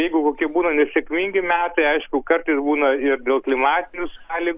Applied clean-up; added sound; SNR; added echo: none; none; none; none.